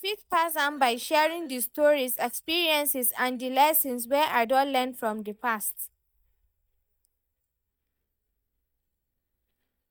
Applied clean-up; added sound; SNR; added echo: neural mask model DeepFilterNet 3.